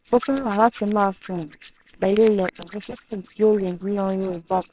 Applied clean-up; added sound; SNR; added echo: neural separator model SepFormer WHAMR!.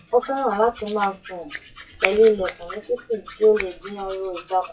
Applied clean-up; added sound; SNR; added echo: classical method WPE with log-MMSE.